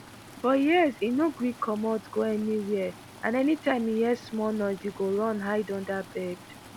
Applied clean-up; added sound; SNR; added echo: none; Stream; 19 dB; none.